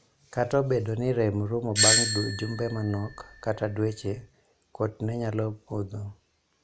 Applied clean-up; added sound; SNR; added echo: none; Doorbell; -1 dB; none.